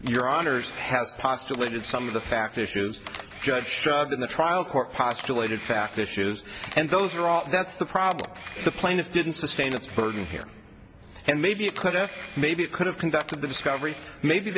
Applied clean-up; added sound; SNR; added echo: none; Camera; 14 dB; none.